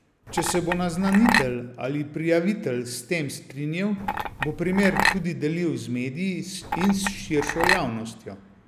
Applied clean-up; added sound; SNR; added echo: none; Chink, clink; 1 dB; none.